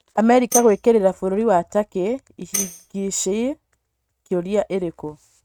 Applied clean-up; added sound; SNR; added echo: neural mask model RNNoise.